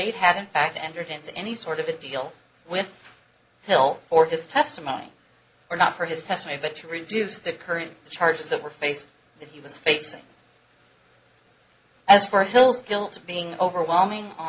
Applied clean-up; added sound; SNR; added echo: none; none; none; none.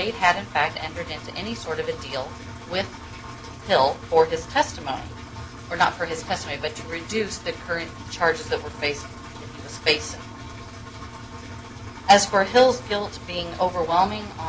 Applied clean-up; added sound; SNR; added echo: none; Engine; 13 dB; none.